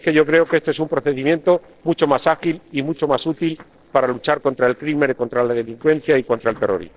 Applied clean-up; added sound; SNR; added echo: neural separator model SepFormer DNS4.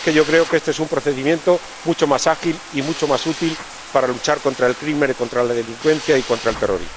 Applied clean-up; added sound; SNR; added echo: none; Bathtub (filling or washing) + Drill; 14 dB; none.